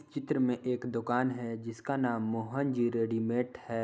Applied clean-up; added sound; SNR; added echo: none; none; none; none.